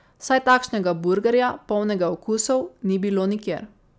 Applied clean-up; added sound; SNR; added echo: none; none; none; none.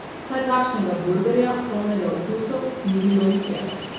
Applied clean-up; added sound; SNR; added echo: none; Ocean; 12 dB; reverberation time 0.9 s.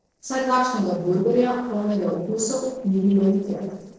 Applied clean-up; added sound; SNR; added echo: neural separator model SepFormer DNS4.